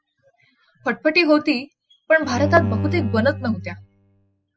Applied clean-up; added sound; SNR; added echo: classical method spectral subtraction.